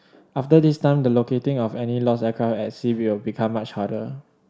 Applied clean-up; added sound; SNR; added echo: none; none; none; none.